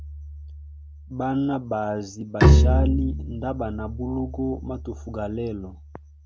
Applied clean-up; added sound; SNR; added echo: none; Bowed string instrument; -5 dB; none.